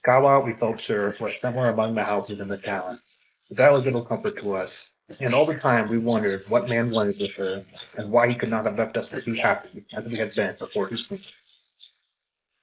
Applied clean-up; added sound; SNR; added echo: neural mask model Resemble Enhance denoiser.